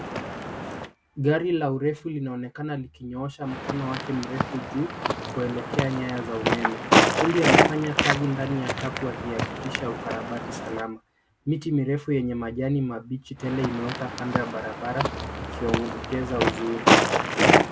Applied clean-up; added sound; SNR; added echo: none; Walk, footsteps; -2 dB; none.